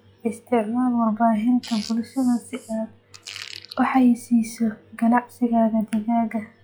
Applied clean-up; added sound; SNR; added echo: classical method log-MMSE.